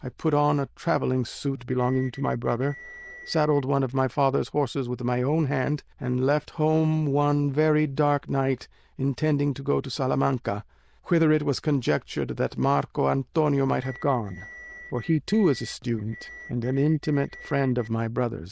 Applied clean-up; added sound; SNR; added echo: neural diffusion model UNIVERSE++.